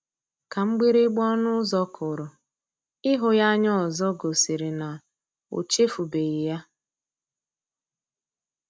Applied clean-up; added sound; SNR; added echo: none; none; none; none.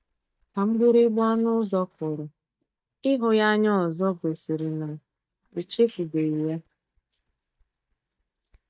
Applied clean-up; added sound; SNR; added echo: neural mask model DeepFilterNet 3.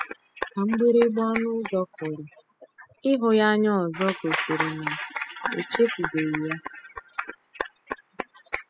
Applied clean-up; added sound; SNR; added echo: classical method spectral subtraction.